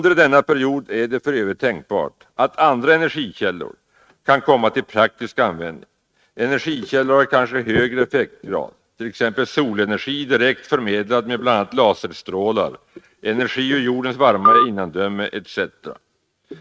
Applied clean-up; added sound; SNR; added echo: neural mask model RNNoise.